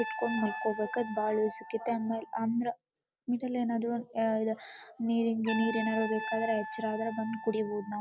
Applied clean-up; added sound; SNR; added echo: none; Trumpet; 10 dB; none.